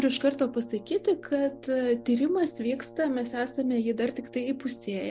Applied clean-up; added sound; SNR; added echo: none; Brass instrument; 20 dB; none.